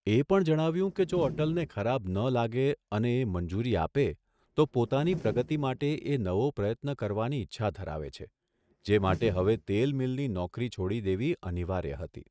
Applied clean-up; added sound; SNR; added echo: neural mask model RNNoise.